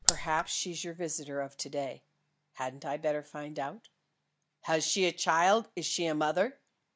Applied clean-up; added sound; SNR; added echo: none; Raindrop; -3 dB; none.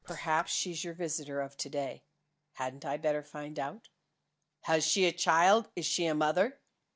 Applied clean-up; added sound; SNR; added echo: neural separator model SepFormer DNS4.